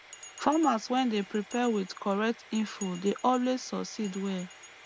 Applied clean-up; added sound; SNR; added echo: none; Frying (food) + Bell; 18 dB; none.